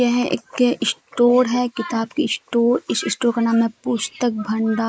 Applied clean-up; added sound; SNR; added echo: neural mask model Resemble Enhance denoiser.